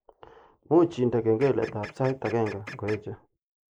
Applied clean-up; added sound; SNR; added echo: neural mask model Resemble Enhance denoiser.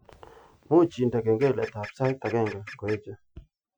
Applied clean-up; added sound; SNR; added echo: classical method Wiener filter.